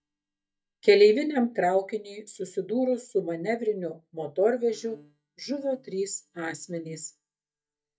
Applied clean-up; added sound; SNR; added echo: neural mask model DeepFilterNet 3.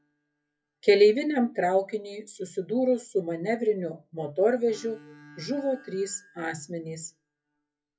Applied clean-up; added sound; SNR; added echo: classical method WPE with log-MMSE.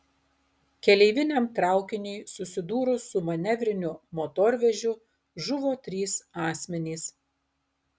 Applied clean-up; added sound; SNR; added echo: none; none; none; none.